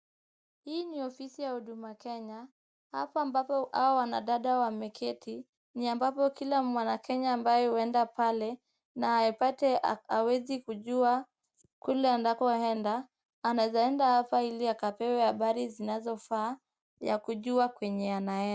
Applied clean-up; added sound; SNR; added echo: none; none; none; none.